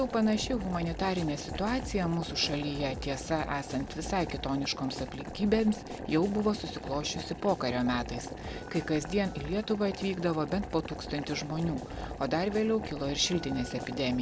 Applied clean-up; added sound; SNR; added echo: none; Boiling; 10 dB; none.